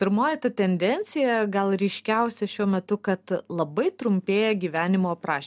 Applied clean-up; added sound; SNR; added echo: none; none; none; none.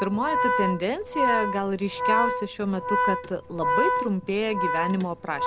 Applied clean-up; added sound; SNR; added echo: none; Organ; -1 dB; none.